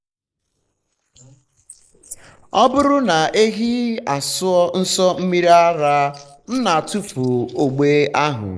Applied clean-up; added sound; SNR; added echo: neural mask model Resemble Enhance denoiser.